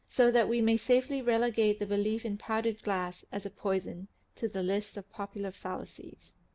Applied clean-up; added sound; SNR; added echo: none; none; none; none.